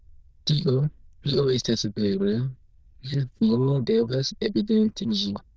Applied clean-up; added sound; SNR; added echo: neural diffusion model UNIVERSE++.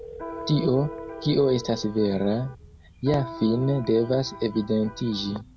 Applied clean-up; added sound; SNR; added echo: none; Electric guitar + Telephone; 14 dB; none.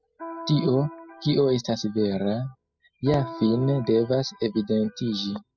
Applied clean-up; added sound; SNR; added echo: classical method spectral subtraction.